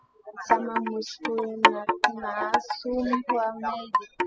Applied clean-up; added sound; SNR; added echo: classical method spectral subtraction.